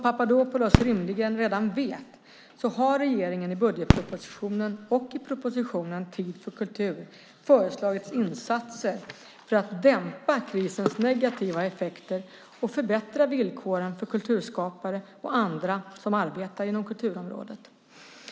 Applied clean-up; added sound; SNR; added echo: none; Fireworks; 1 dB; none.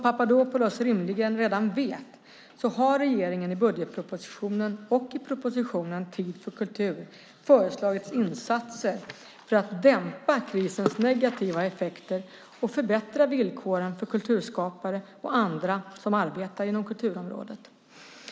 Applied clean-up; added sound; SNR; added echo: none; none; none; none.